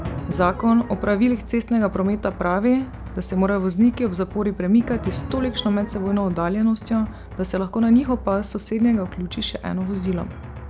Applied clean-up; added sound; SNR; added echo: none; Drum; 13 dB; none.